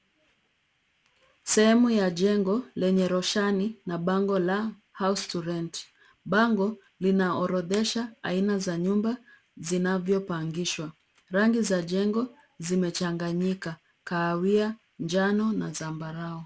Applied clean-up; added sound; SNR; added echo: none; none; none; none.